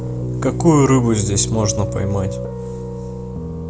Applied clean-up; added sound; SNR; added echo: none; Piano; 5 dB; none.